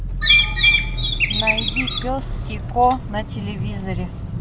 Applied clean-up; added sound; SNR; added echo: none; Bird; -5 dB; none.